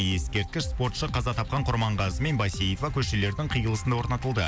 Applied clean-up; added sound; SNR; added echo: none; none; none; none.